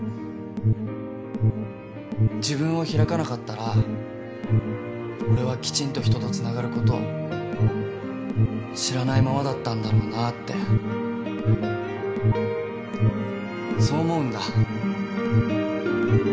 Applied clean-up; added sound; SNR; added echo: none; Alarm; -1 dB; none.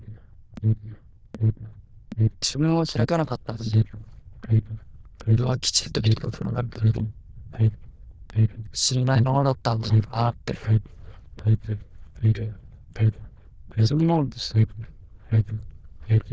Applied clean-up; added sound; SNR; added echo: neural diffusion model UNIVERSE++.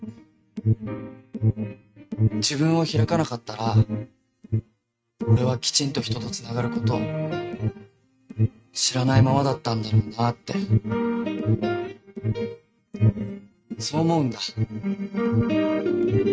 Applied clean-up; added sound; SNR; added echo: neural mask model RNNoise.